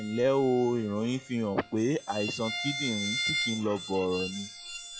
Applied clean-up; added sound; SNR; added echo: classical method log-MMSE.